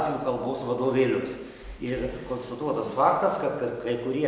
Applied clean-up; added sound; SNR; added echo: none; none; none; none.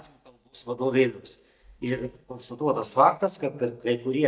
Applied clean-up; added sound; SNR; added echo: neural mask model DeepFilterNet 3.